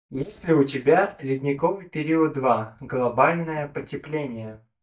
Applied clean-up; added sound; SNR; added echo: neural mask model DeepFilterNet 3.